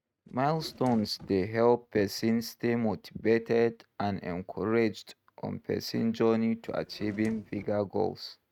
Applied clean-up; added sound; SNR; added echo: neural mask model RNNoise.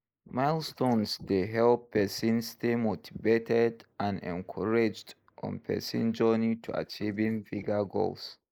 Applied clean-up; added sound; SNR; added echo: neural mask model Resemble Enhance denoiser.